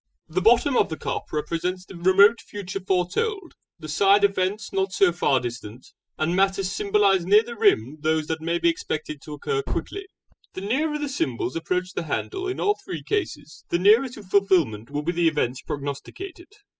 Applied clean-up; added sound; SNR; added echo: classical method spectral subtraction.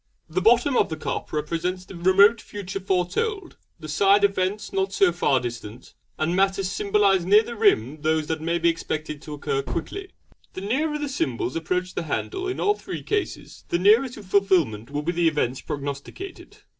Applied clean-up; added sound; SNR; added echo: neural separator model SepFormer DNS4.